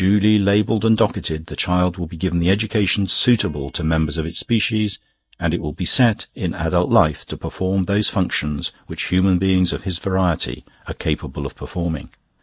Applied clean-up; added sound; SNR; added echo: neural mask model DeepFilterNet 3.